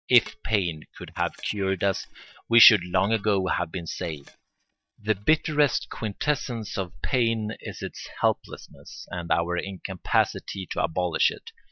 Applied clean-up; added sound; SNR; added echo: neural mask model DeepFilterNet 3.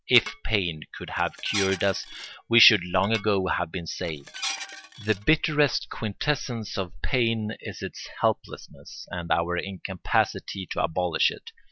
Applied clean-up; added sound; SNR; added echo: none; Dishes, pots, and pans; 13 dB; none.